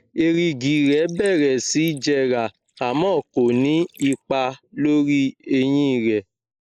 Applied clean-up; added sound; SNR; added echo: neural mask model Resemble Enhance denoiser.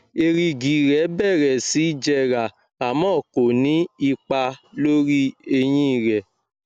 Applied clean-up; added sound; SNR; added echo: none; none; none; none.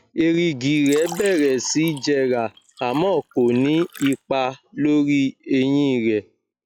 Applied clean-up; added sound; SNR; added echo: classical method log-MMSE.